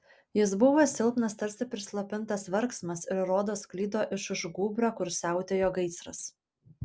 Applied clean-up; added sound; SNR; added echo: none; none; none; none.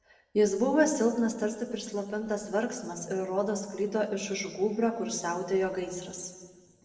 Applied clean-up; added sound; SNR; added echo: neural separator model SepFormer DNS4.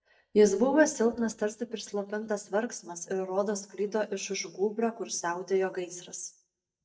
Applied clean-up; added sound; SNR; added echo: neural mask model DeepFilterNet 3.